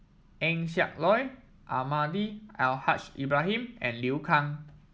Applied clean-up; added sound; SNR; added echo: none; none; none; none.